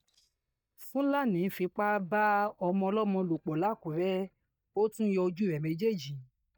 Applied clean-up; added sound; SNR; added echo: neural mask model DeepFilterNet 3.